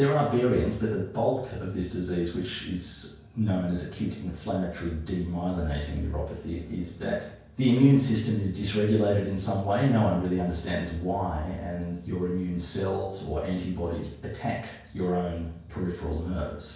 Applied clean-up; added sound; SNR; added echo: none; none; none; reverberation time 0.5 s.